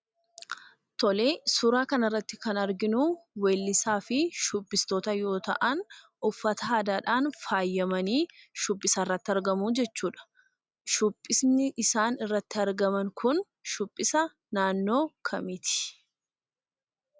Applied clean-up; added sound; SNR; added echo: none; none; none; none.